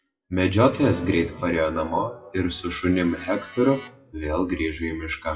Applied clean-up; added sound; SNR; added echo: classical method WPE with log-MMSE.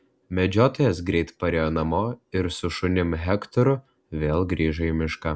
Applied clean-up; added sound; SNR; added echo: none; none; none; none.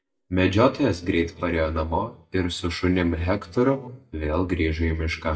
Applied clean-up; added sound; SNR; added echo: neural mask model DeepFilterNet 3.